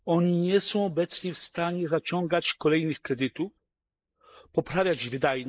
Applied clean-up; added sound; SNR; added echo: neural mask model Resemble Enhance denoiser.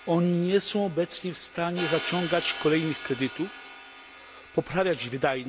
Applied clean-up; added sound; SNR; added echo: none; Crash cymbal; 12 dB; none.